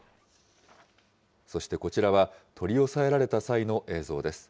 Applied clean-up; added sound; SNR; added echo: none; none; none; none.